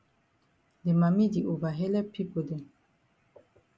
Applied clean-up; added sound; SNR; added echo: none; none; none; none.